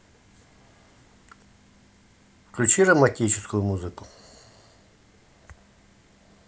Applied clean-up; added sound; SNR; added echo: none; none; none; none.